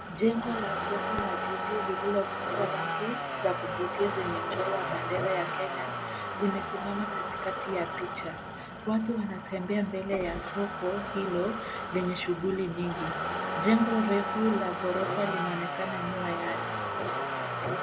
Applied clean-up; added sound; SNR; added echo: none; Motor vehicle (road); 2 dB; none.